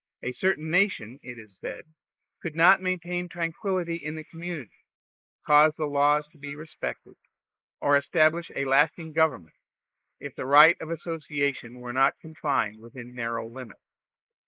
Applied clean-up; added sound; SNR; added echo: neural mask model Resemble Enhance denoiser.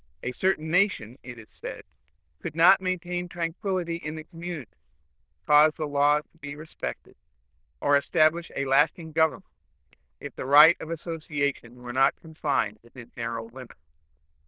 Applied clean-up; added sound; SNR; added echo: neural diffusion model UNIVERSE++.